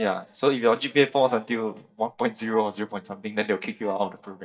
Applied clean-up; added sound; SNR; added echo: neural mask model DeepFilterNet 3.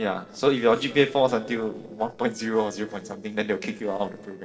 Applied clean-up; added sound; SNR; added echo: neural separator model SepFormer DNS4.